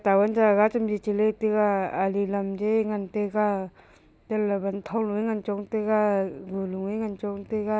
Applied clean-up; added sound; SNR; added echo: none; none; none; none.